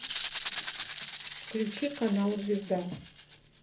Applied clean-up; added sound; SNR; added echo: none; Rattle (instrument); -3 dB; reverberation time 0.3 s.